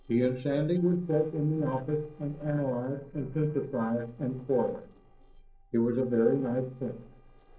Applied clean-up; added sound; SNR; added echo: neural separator model SepFormer DNS4.